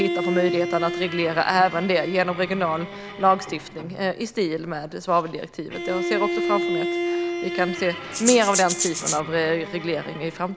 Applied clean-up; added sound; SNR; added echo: none; Bowed string instrument + Rattle (instrument); 5 dB; none.